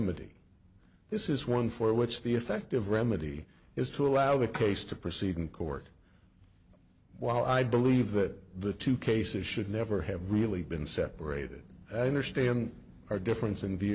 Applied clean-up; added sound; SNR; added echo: none; none; none; none.